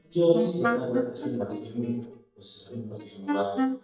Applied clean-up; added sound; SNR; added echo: neural mask model DeepFilterNet 3.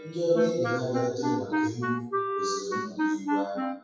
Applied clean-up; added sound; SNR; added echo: classical method WPE with log-MMSE.